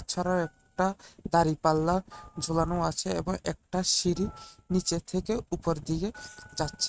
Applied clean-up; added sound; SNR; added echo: neural mask model RNNoise.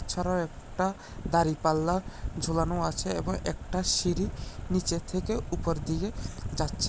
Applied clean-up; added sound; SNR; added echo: none; none; none; none.